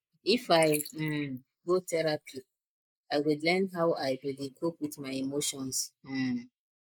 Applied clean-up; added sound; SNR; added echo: neural mask model Resemble Enhance denoiser.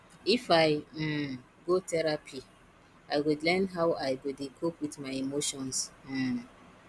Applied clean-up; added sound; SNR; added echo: none; none; none; none.